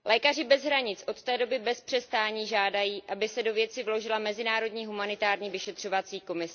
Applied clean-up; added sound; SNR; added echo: none; none; none; none.